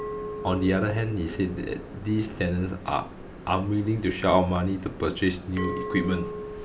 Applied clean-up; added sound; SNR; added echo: none; Glass; 12 dB; none.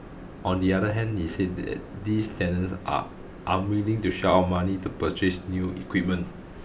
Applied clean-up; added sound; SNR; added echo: none; none; none; none.